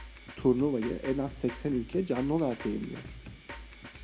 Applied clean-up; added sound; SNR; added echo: none; Drum kit; 13 dB; reverberation time 1.5 s.